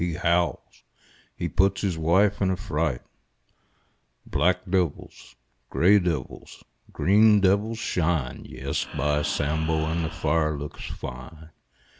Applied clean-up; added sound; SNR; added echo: none; Breathing; 14 dB; none.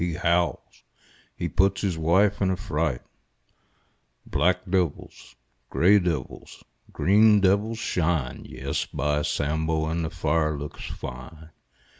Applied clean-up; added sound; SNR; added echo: none; none; none; none.